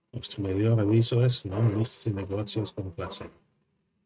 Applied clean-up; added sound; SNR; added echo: neural mask model RNNoise.